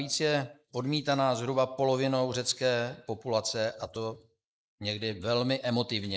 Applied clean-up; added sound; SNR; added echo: neural mask model Resemble Enhance denoiser.